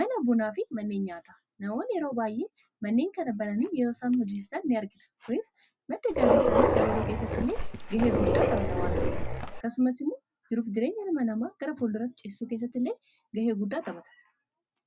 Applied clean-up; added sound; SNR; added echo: none; Dog; -5 dB; none.